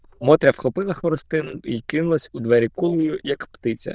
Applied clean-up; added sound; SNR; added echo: neural diffusion model UNIVERSE++.